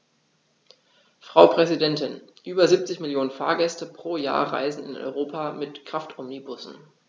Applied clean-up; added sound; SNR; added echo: none; none; none; none.